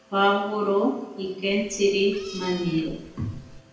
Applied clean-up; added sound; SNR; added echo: none; Meow; 18 dB; reverberation time 0.9 s.